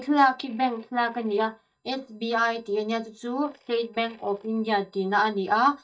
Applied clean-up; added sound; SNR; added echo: neural mask model DeepFilterNet 3.